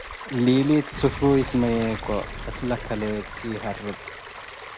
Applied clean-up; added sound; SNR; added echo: none; Stream + Explosion; 10 dB; none.